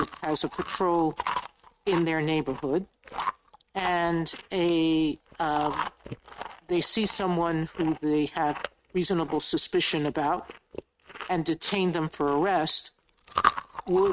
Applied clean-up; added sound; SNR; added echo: neural mask model RNNoise.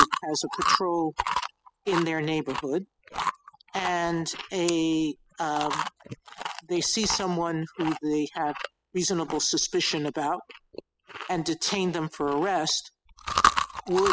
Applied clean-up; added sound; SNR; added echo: classical method spectral subtraction.